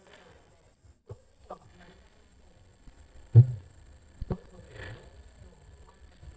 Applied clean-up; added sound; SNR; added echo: neural mask model DeepFilterNet 3.